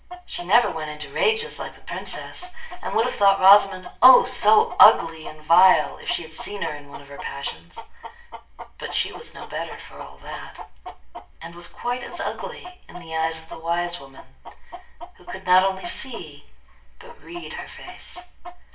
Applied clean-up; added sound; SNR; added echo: none; Chicken, rooster; 16 dB; reverberation time 0.4 s.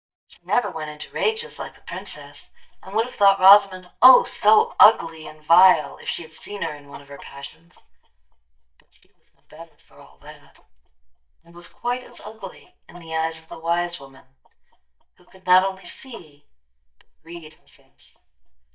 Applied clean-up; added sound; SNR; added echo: neural mask model DeepFilterNet 3.